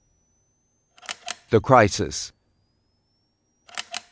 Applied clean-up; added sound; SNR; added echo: none; Camera; 17 dB; none.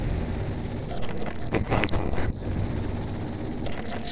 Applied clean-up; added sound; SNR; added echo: neural separator model SepFormer DNS4.